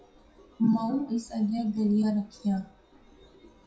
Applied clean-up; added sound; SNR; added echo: classical method WPE with log-MMSE.